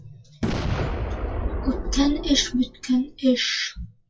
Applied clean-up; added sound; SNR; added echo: classical method WPE with log-MMSE.